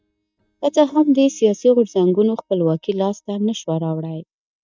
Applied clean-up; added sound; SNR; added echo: neural mask model DeepFilterNet 3.